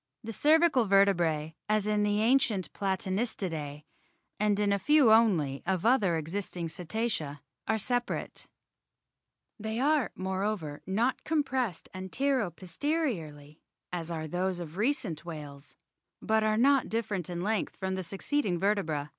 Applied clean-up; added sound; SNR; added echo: none; none; none; none.